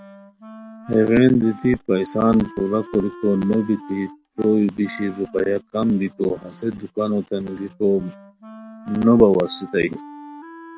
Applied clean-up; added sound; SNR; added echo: none; Wind instrument, woodwind instrument; 20 dB; none.